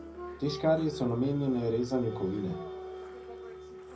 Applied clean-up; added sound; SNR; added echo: none; Applause; 10 dB; reverberation time 0.4 s.